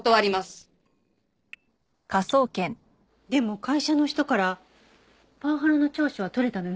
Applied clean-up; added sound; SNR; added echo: neural separator model SepFormer DNS4.